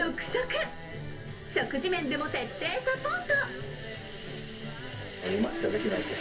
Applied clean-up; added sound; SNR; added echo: none; Telephone; 15 dB; reverberation time 0.3 s.